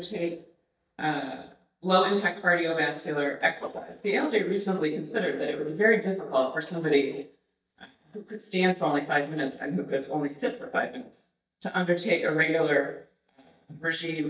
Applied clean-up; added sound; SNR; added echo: neural mask model DeepFilterNet 3.